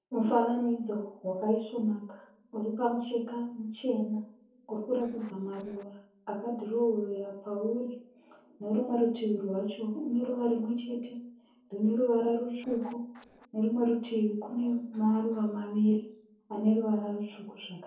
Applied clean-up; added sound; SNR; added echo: neural separator model SepFormer DNS4.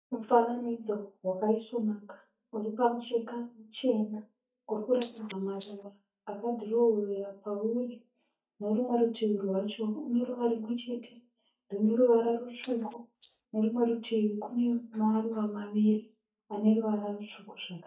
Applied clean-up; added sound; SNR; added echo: neural mask model DeepFilterNet 3.